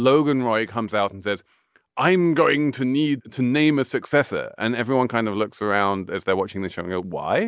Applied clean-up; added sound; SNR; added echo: none; none; none; none.